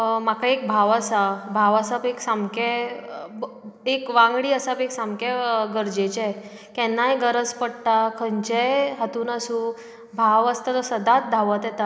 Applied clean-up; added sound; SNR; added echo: none; none; none; none.